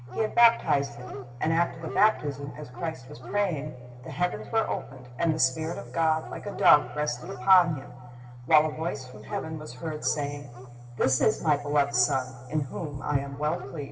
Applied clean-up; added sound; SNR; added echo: none; Dog; 18 dB; reverberation time 1.3 s.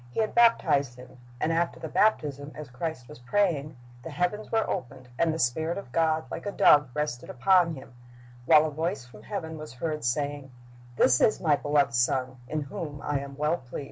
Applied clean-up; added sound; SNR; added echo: none; none; none; none.